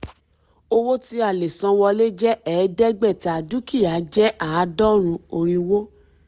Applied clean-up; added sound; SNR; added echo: none; none; none; none.